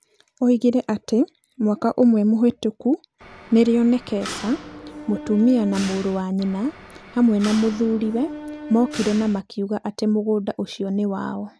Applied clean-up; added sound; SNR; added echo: none; Mechanisms; 14 dB; none.